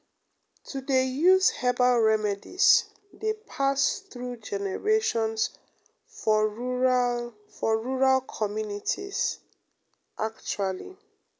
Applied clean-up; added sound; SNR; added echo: none; none; none; none.